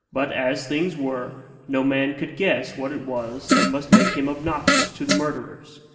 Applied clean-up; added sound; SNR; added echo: none; Fart; -4 dB; reverberation time 1.9 s.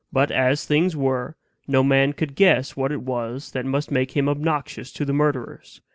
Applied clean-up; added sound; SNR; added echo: none; none; none; none.